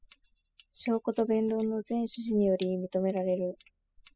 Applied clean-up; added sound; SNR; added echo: classical method spectral subtraction.